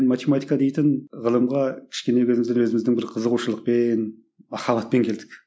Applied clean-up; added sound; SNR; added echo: none; none; none; none.